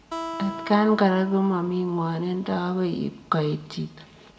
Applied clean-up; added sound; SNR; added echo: none; Acoustic guitar; 14 dB; reverberation time 0.6 s.